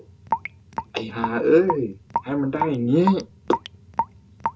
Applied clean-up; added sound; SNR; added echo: none; Raindrop / Drip; 6 dB; reverberation time 0.2 s.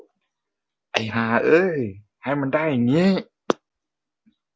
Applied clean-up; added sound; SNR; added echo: none; none; none; none.